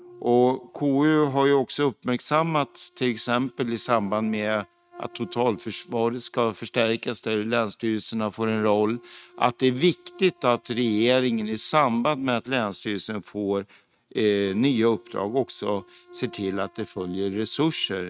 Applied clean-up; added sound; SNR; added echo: neural mask model RNNoise.